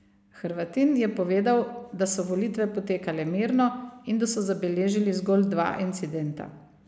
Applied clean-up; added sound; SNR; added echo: none; none; none; none.